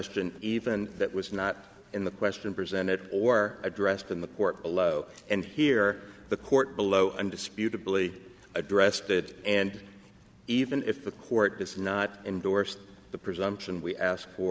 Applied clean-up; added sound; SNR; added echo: none; none; none; none.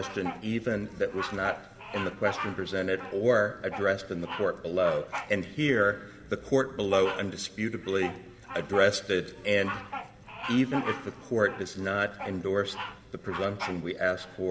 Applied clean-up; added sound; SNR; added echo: none; Bird vocalization, bird call, bird song; 12 dB; reverberation time 1.0 s.